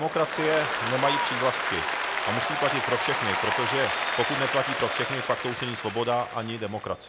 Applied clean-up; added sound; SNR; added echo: none; Applause; 0 dB; none.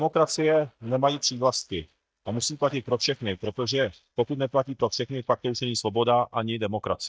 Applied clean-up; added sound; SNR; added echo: neural mask model DeepFilterNet 3.